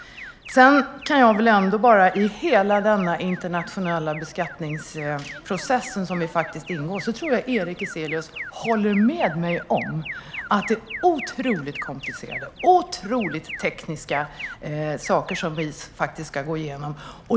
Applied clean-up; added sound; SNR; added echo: none; Alarm; 15 dB; none.